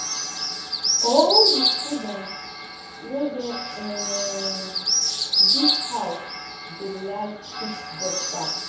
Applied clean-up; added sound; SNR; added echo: none; Bird; -3 dB; reverberation time 0.6 s.